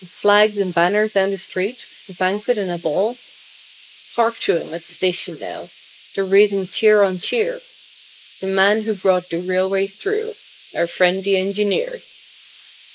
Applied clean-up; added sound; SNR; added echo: neural mask model Resemble Enhance denoiser.